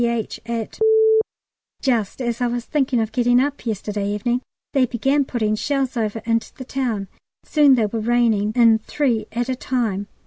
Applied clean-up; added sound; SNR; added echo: none; none; none; none.